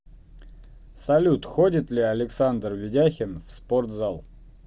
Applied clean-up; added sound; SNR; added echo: none; none; none; none.